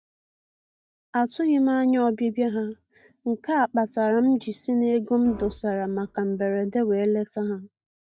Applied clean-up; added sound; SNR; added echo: neural mask model DeepFilterNet 3.